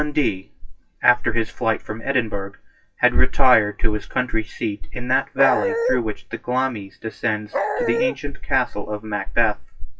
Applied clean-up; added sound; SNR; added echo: classical method WPE with log-MMSE.